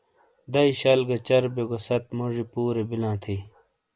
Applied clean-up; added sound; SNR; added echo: none; none; none; none.